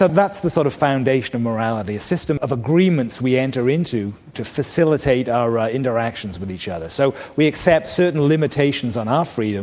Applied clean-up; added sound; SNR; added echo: none; none; none; none.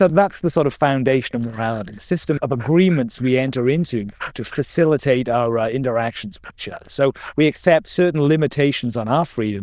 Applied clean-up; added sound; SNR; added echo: neural diffusion model UNIVERSE++.